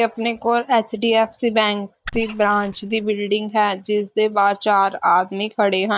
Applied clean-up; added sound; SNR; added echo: neural mask model DeepFilterNet 3.